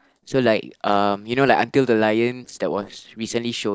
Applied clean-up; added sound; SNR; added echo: neural separator model SepFormer DNS4.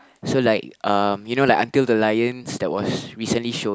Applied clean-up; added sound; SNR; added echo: none; none; none; none.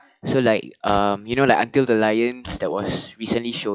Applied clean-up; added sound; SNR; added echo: classical method log-MMSE.